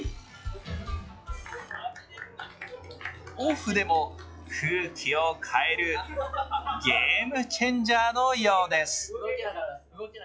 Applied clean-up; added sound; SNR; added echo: classical method log-MMSE.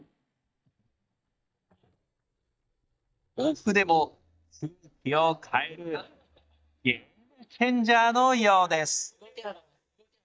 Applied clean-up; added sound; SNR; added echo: neural mask model DeepFilterNet 3.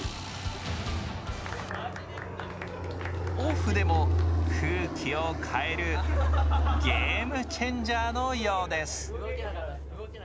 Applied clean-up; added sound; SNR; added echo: none; Fixed-wing aircraft, airplane; -2 dB; none.